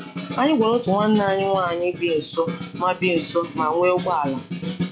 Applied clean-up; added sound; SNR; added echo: classical method log-MMSE.